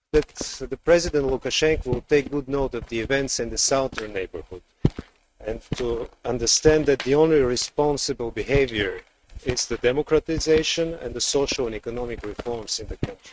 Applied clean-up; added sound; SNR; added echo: neural mask model RNNoise.